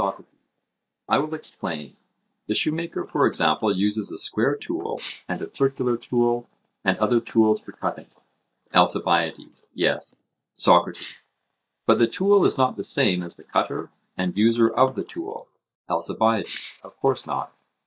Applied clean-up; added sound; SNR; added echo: neural mask model DeepFilterNet 3.